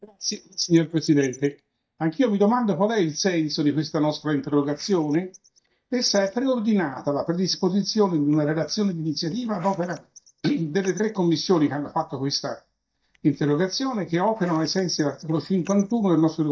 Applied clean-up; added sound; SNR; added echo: neural mask model DeepFilterNet 3.